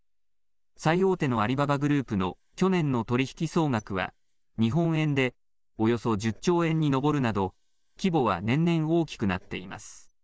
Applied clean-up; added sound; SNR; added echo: neural mask model Resemble Enhance denoiser.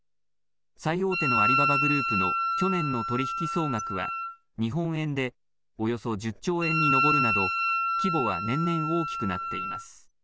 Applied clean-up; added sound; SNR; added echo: none; Wind instrument, woodwind instrument; -2 dB; none.